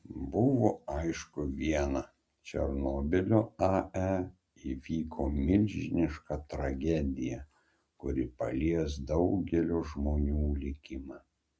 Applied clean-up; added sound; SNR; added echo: none; none; none; none.